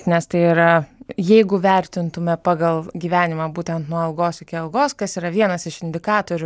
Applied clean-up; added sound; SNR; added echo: none; none; none; none.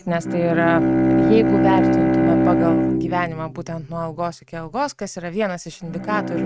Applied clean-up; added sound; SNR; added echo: neural mask model RNNoise.